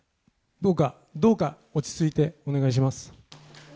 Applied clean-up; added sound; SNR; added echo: none; none; none; none.